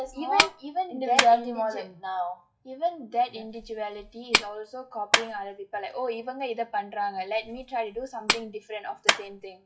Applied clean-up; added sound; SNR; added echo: classical method WPE with log-MMSE.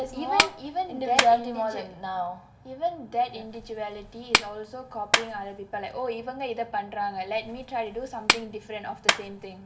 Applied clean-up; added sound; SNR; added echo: none; Clapping; 1 dB; reverberation time 1.0 s.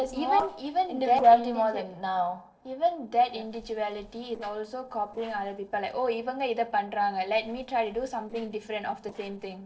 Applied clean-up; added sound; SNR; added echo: neural separator model SepFormer DNS4.